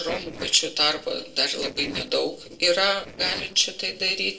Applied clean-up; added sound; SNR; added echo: neural separator model SepFormer DNS4.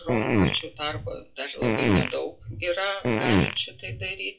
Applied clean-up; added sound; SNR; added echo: classical method WPE with log-MMSE.